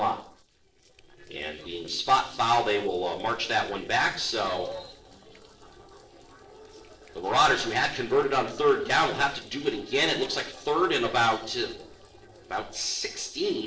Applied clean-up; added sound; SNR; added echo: neural separator model SepFormer DNS4.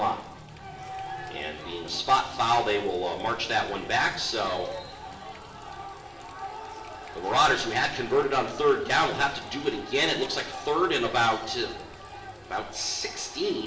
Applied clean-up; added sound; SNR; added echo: none; Water tap, faucet; 20 dB; reverberation time 0.7 s.